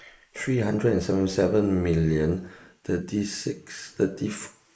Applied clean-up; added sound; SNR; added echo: neural mask model Resemble Enhance denoiser.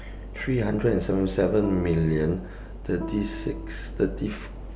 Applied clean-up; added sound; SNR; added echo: none; Guitar; 12 dB; none.